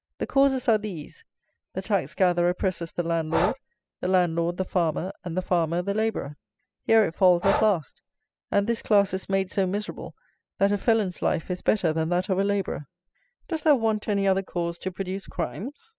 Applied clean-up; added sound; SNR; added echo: classical method spectral subtraction.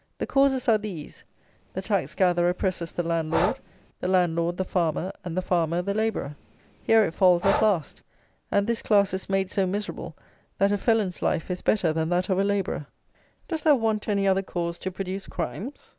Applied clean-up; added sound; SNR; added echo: none; Breathing; 10 dB; none.